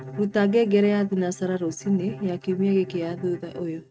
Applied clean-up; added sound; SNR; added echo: neural mask model RNNoise.